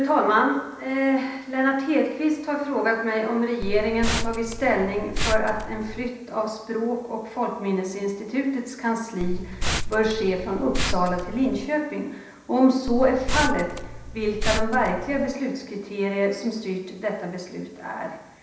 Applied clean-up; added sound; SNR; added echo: none; Liquid; 3 dB; reverberation time 0.9 s.